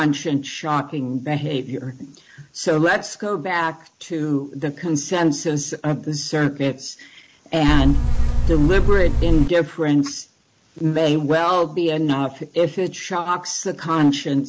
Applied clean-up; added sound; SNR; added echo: none; Buzz; -5 dB; none.